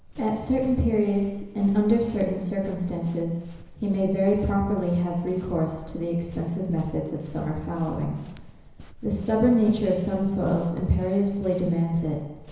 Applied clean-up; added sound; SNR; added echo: none; Run; 19 dB; reverberation time 1.0 s.